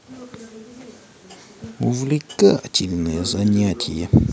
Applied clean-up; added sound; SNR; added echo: none; none; none; none.